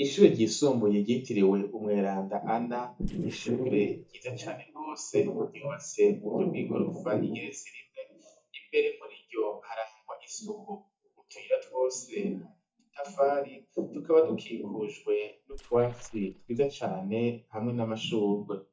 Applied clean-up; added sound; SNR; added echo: neural mask model DeepFilterNet 3.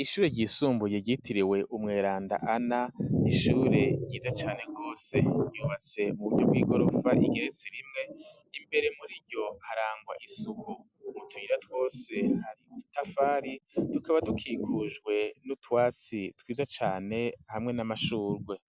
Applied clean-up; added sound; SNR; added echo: none; none; none; none.